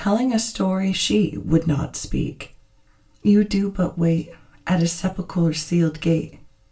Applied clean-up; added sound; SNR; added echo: none; none; none; reverberation time 0.2 s.